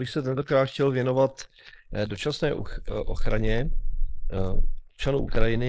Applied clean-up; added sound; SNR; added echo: neural mask model Resemble Enhance denoiser.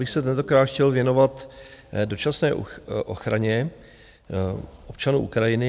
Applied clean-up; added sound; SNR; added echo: none; none; none; none.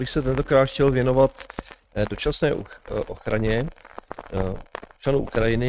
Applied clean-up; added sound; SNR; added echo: neural mask model RNNoise.